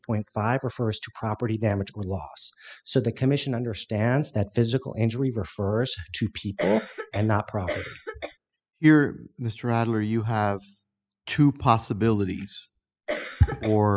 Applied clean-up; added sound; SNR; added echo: classical method spectral subtraction.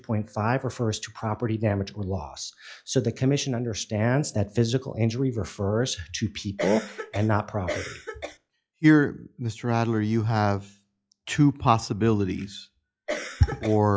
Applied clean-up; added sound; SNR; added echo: classical method log-MMSE.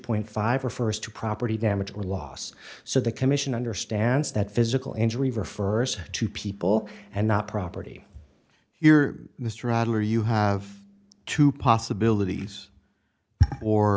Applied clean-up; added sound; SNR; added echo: none; none; none; none.